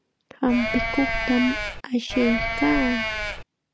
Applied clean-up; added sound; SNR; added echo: none; Livestock, farm animals, working animals; 2 dB; none.